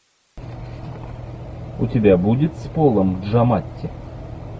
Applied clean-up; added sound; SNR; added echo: none; none; none; none.